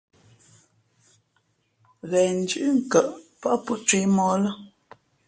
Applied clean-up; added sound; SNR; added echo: none; none; none; none.